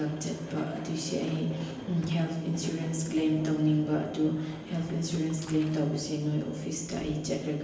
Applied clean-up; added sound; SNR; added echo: none; Train; 15 dB; reverberation time 1.0 s.